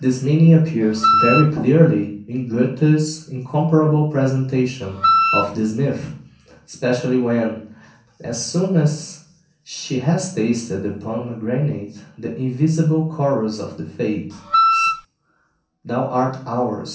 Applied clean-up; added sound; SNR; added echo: none; Wind instrument, woodwind instrument; -2 dB; reverberation time 0.6 s.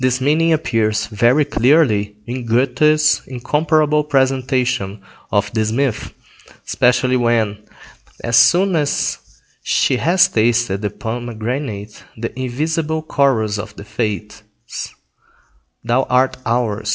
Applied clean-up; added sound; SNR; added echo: none; none; none; none.